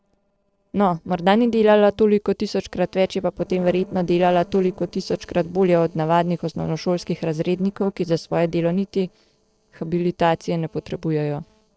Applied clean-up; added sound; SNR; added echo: neural separator model SepFormer DNS4.